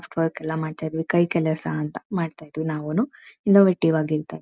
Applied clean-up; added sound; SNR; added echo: none; none; none; none.